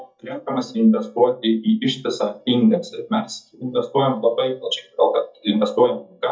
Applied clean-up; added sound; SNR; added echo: neural mask model DeepFilterNet 3.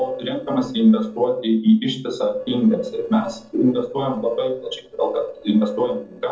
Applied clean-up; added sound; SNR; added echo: neural separator model SepFormer DNS4.